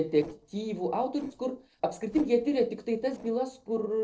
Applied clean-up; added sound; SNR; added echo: neural separator model SepFormer DNS4.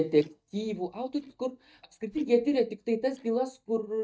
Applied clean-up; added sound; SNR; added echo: neural mask model DeepFilterNet 3.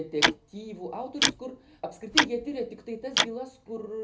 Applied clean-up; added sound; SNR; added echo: none; Tick-tock; -5 dB; reverberation time 0.3 s.